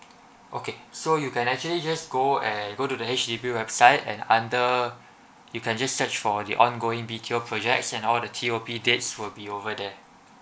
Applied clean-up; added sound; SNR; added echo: none; none; none; none.